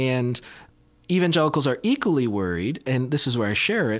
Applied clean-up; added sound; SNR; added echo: none; none; none; none.